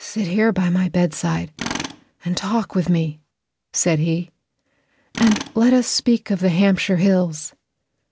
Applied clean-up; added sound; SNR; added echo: none; Tools; 15 dB; none.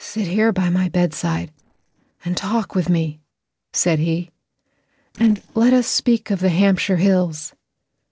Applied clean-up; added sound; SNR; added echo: neural separator model SepFormer DNS4.